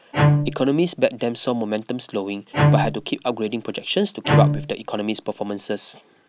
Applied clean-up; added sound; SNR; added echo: none; Bowed string instrument; -2 dB; none.